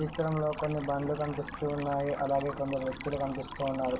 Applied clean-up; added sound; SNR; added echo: none; Stream; 13 dB; reverberation time 0.2 s.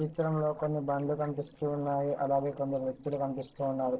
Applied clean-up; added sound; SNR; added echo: neural separator model SepFormer DNS4.